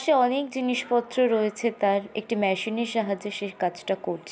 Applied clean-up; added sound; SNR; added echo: none; none; none; none.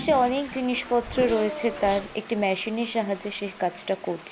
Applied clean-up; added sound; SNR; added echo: none; Race car, auto racing / Accelerating, revving, vroom + Toilet flush / Water; 13 dB; none.